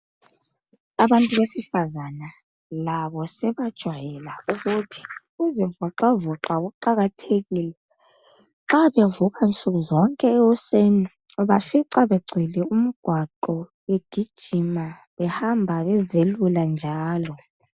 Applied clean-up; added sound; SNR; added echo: none; none; none; none.